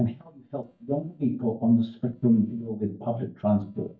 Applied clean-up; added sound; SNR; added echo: neural mask model DeepFilterNet 3.